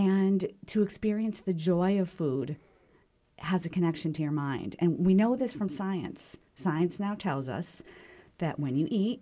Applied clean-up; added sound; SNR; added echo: none; none; none; none.